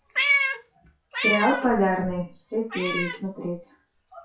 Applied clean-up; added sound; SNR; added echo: classical method WPE with log-MMSE.